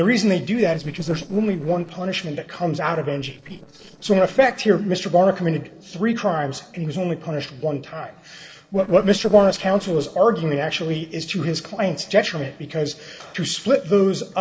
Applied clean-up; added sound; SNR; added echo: neural separator model SepFormer DNS4.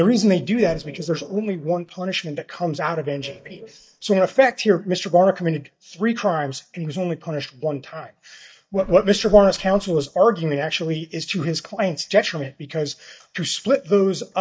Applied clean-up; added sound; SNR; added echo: neural mask model DeepFilterNet 3.